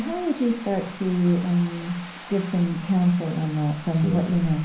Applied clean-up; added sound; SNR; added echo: none; Bathtub (filling or washing); 16 dB; reverberation time 0.6 s.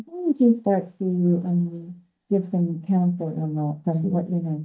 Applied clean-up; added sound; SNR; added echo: neural mask model DeepFilterNet 3.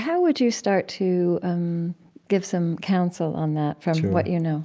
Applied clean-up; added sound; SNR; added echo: none; none; none; none.